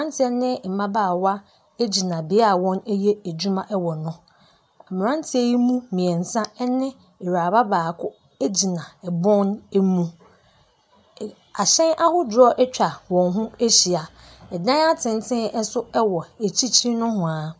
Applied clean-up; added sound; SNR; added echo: none; none; none; none.